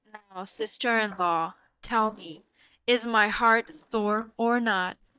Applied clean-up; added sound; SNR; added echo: neural mask model DeepFilterNet 3.